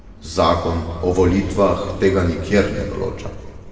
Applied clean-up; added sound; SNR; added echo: none; Wind; 16 dB; reverberation time 1.8 s.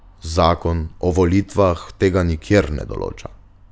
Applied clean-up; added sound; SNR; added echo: none; none; none; none.